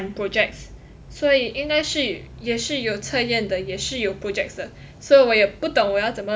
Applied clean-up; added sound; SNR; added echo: none; none; none; none.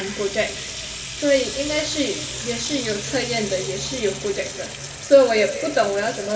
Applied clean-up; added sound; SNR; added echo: none; Sink (filling or washing) / Water tap, faucet; 10 dB; reverberation time 2.2 s.